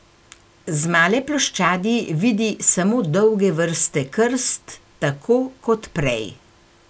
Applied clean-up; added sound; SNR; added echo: none; none; none; none.